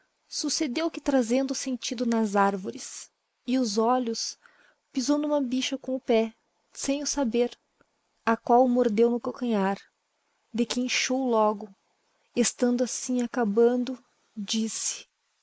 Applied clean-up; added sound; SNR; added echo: neural mask model Resemble Enhance denoiser.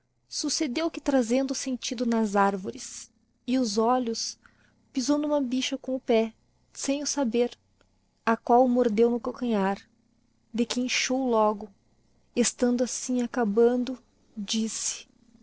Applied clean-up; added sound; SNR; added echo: neural separator model SepFormer DNS4.